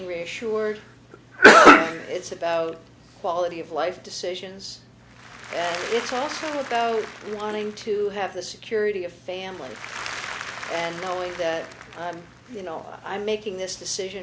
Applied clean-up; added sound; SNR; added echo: none; Applause / Crowd; 14 dB; none.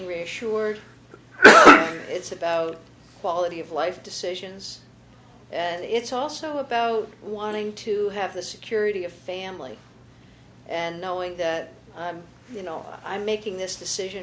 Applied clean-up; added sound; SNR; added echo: none; none; none; none.